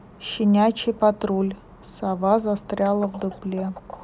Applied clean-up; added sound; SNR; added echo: none; none; none; none.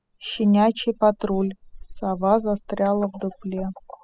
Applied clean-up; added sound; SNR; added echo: classical method spectral subtraction.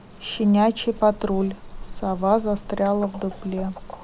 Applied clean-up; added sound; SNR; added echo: none; Rain + Glass; 14 dB; none.